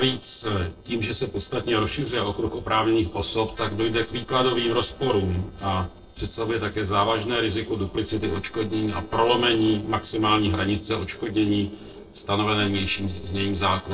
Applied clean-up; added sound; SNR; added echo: neural separator model SepFormer DNS4.